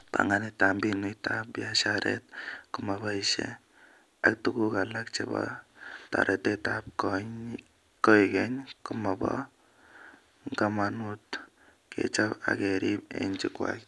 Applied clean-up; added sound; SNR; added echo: none; none; none; none.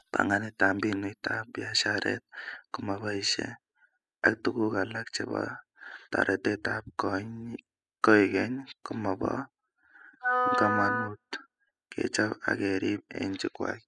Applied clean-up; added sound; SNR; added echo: classical method spectral subtraction.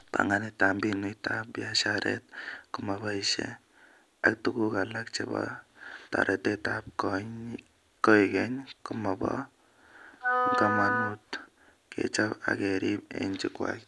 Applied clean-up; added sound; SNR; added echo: none; Wind instrument, woodwind instrument; -1 dB; none.